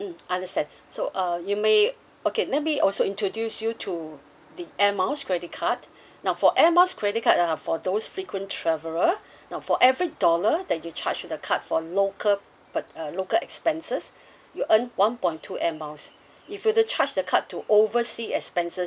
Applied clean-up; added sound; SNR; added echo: none; none; none; none.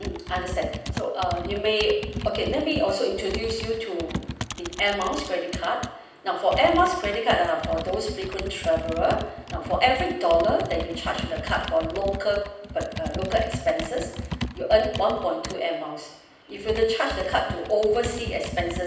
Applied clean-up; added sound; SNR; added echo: none; Computer keyboard; 9 dB; reverberation time 0.9 s.